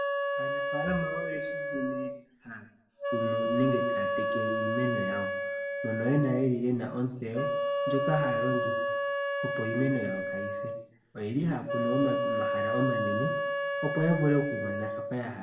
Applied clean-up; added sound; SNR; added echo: none; Wind instrument, woodwind instrument; 0 dB; reverberation time 0.7 s.